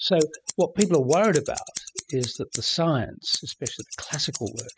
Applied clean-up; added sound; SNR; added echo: classical method spectral subtraction.